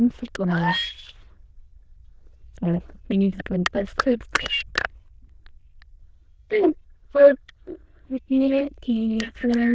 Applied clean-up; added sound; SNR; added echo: neural diffusion model UNIVERSE++.